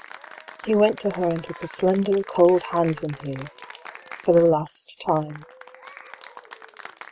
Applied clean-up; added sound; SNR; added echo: none; Applause / Cheering; 19 dB; none.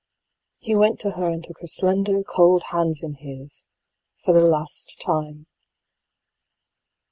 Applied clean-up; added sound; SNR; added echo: none; none; none; none.